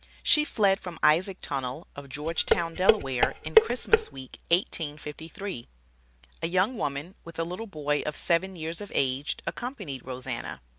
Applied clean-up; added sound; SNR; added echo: none; Dishes, pots, and pans; -5 dB; none.